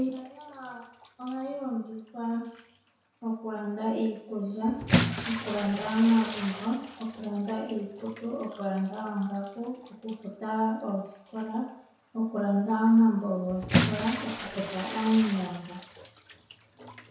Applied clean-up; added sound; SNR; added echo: none; Bathtub (filling or washing) / Splash, splatter; 6 dB; reverberation time 0.7 s.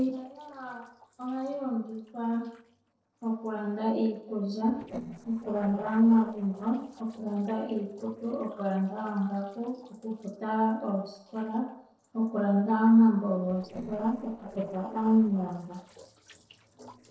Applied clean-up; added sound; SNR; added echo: neural separator model SepFormer DNS4.